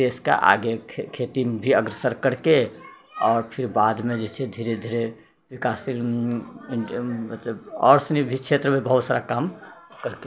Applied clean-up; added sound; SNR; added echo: none; none; none; none.